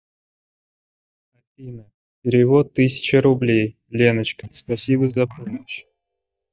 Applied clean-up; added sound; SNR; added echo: neural mask model DeepFilterNet 3.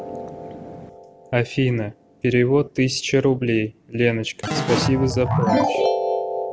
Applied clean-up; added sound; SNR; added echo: none; Keyboard (musical); 3 dB; none.